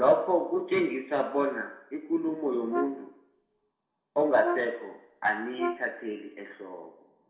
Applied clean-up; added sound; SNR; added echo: none; Brass instrument; 7 dB; reverberation time 0.7 s.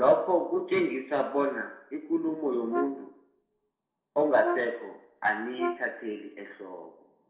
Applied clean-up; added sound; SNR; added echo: neural separator model SepFormer DNS4.